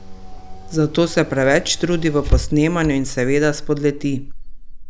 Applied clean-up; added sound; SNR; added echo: none; Engine / Car; 6 dB; none.